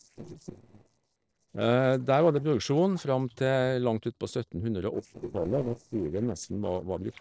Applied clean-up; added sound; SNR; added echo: neural separator model SepFormer DNS4.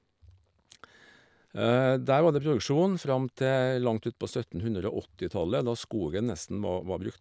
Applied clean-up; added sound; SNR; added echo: none; none; none; none.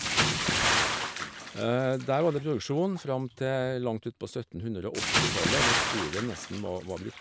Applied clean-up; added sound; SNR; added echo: none; Bathtub (filling or washing) / Splash, splatter; 0 dB; none.